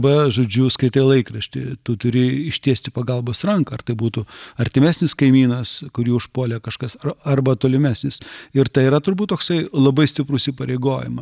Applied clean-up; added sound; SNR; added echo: none; none; none; none.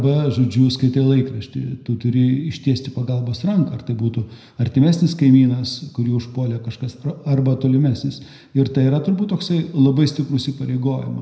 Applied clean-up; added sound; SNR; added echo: none; none; none; reverberation time 0.7 s.